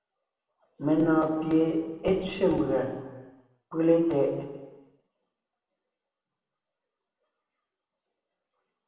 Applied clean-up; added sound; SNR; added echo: none; none; none; reverberation time 1.2 s.